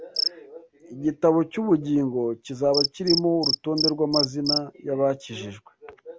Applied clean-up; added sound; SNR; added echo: none; Cricket; 6 dB; none.